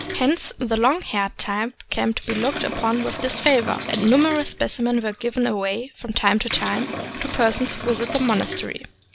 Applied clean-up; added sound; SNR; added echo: none; Bathtub (filling or washing) / Liquid; 11 dB; none.